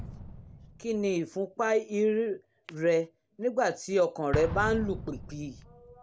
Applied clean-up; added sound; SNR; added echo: none; Explosion; 11 dB; none.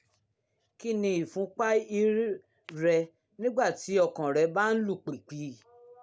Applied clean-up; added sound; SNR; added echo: none; none; none; none.